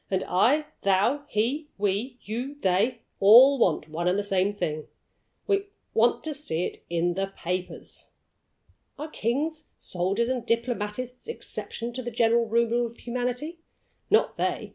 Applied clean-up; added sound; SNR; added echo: none; none; none; none.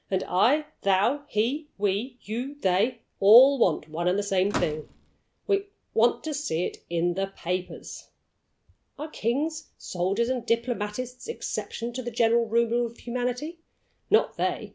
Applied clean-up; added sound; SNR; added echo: none; Slam / Microwave oven; 8 dB; none.